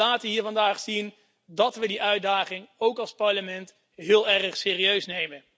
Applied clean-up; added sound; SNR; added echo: none; none; none; none.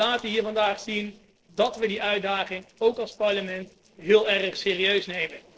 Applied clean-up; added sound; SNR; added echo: neural separator model SepFormer DNS4.